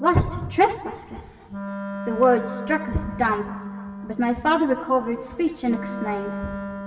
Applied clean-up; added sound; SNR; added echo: none; Wind instrument, woodwind instrument; 10 dB; reverberation time 2.3 s.